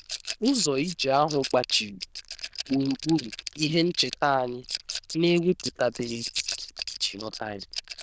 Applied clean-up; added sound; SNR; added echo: neural diffusion model UNIVERSE++.